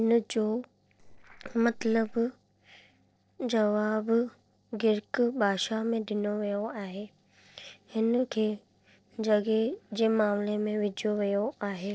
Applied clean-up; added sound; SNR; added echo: neural separator model SepFormer DNS4.